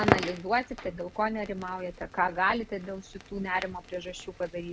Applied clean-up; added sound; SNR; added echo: none; Crackle; 4 dB; none.